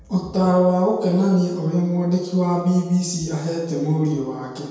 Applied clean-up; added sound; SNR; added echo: none; none; none; reverberation time 1.1 s.